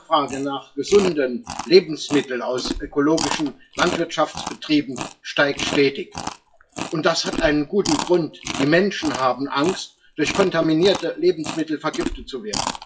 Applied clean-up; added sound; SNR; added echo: classical method WPE with log-MMSE.